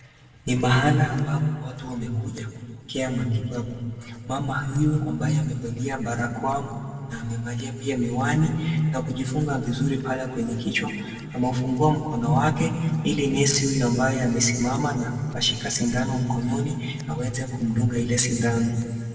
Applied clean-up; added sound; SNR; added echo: neural separator model SepFormer DNS4.